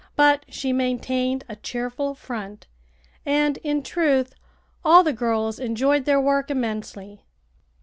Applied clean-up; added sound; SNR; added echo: none; none; none; none.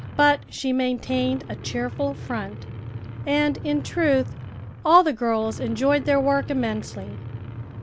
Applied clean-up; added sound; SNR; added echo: none; Truck; 11 dB; none.